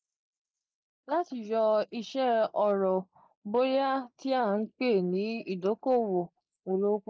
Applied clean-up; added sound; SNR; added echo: neural mask model Resemble Enhance denoiser.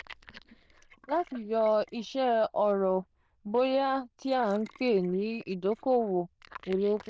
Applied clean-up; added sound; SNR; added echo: neural diffusion model UNIVERSE++.